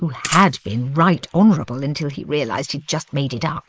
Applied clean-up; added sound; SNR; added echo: neural mask model Resemble Enhance denoiser.